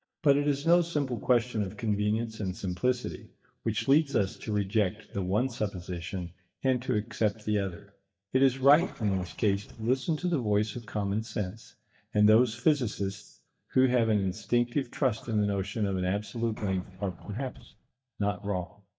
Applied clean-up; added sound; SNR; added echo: neural mask model DeepFilterNet 3.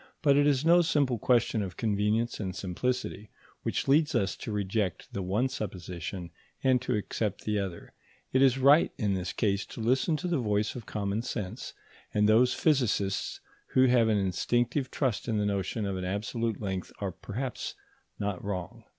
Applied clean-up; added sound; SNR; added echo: none; none; none; none.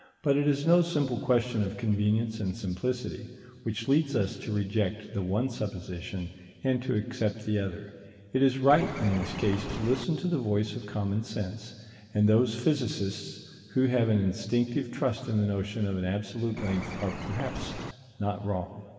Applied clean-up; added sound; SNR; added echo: none; Bird; 8 dB; reverberation time 2.5 s.